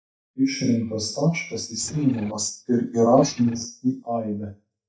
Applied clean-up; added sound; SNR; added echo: neural mask model DeepFilterNet 3.